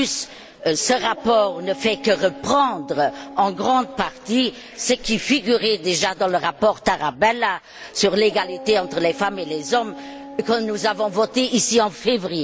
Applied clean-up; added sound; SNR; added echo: none; Dog; 18 dB; none.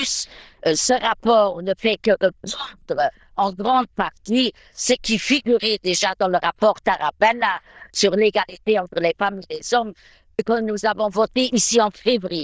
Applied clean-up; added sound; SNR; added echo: neural diffusion model UNIVERSE++.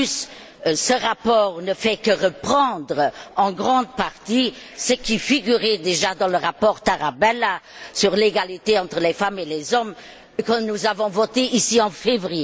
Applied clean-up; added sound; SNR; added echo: none; none; none; none.